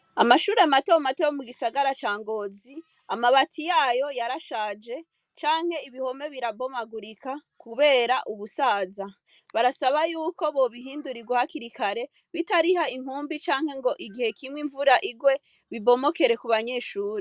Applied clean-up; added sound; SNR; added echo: none; none; none; none.